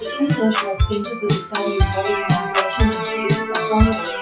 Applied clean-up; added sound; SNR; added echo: classical method WPE with log-MMSE.